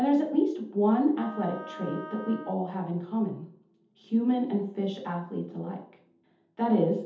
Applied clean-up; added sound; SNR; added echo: none; Wind instrument, woodwind instrument; 15 dB; reverberation time 0.6 s.